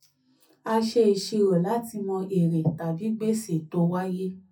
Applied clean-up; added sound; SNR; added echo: none; none; none; reverberation time 0.3 s.